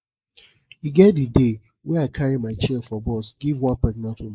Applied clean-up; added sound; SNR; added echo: neural mask model Resemble Enhance denoiser.